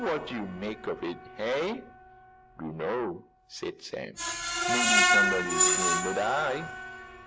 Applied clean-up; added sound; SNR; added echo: none; Screech; -4 dB; none.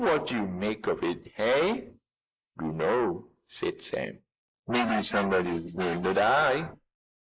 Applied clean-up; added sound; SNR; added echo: neural mask model Resemble Enhance denoiser.